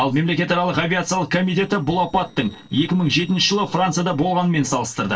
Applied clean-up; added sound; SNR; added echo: neural separator model SepFormer DNS4.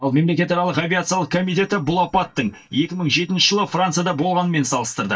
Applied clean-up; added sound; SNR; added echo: neural mask model DeepFilterNet 3.